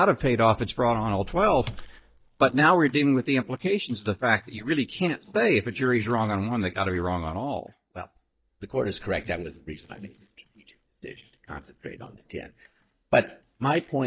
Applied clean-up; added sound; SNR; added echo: neural mask model DeepFilterNet 3.